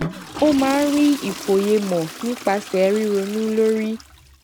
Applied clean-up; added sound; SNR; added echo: none; Toilet flush / Water; 13 dB; none.